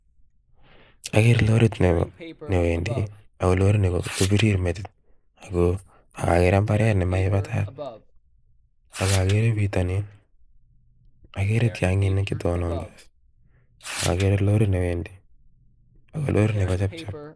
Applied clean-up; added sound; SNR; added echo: neural mask model Resemble Enhance denoiser.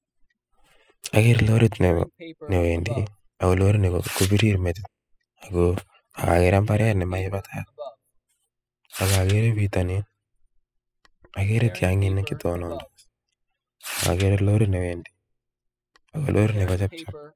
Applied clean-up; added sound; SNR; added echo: classical method spectral subtraction.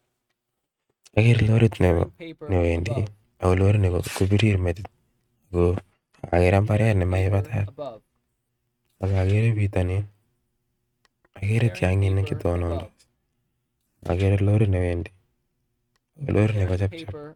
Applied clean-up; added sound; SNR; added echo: neural mask model RNNoise.